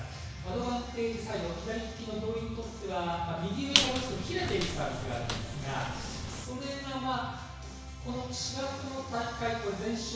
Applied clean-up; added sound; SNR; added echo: none; Squeak; -1 dB; reverberation time 1.1 s.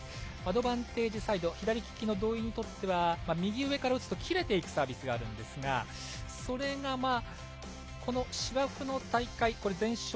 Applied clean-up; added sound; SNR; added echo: none; none; none; none.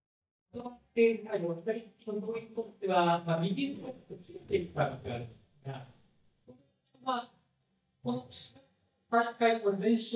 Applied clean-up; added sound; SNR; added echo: neural mask model DeepFilterNet 3.